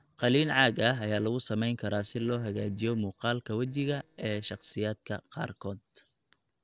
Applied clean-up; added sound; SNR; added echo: neural separator model SepFormer DNS4.